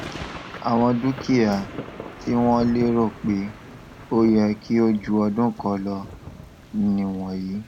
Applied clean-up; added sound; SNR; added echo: none; Thunder / Rain; 15 dB; none.